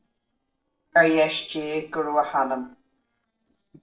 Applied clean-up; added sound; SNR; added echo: neural separator model SepFormer DNS4.